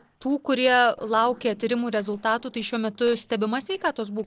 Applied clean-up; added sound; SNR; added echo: neural separator model SepFormer DNS4.